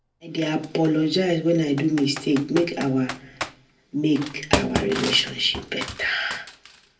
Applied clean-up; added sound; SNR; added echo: none; Computer keyboard; 9 dB; reverberation time 0.2 s.